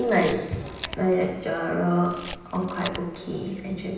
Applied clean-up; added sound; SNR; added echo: none; Camera; 13 dB; reverberation time 0.9 s.